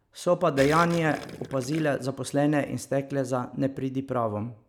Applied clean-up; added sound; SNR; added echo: none; Gurgling; 14 dB; none.